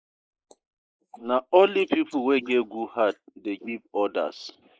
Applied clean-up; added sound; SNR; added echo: neural mask model Resemble Enhance denoiser.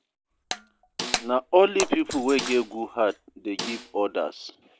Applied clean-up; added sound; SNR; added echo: none; Shatter + Snare drum; 10 dB; none.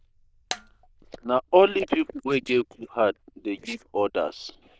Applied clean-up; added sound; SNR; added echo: neural diffusion model UNIVERSE++.